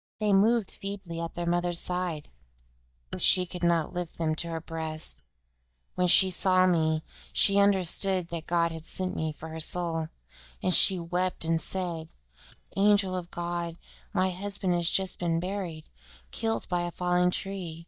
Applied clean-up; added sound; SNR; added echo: neural mask model DeepFilterNet 3.